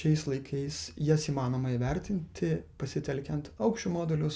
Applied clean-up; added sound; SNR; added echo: none; none; none; none.